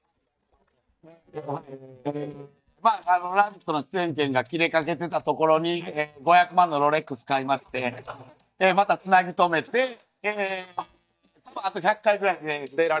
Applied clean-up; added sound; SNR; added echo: neural mask model DeepFilterNet 3.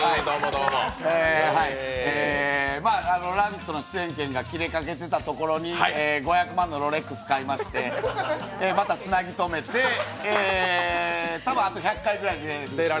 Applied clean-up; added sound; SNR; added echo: none; none; none; none.